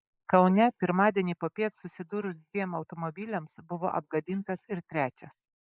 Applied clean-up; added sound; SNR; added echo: neural mask model Resemble Enhance denoiser.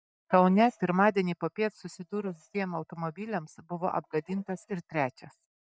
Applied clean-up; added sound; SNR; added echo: neural mask model DeepFilterNet 3.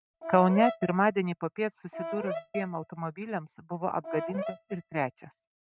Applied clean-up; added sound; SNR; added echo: neural mask model RNNoise.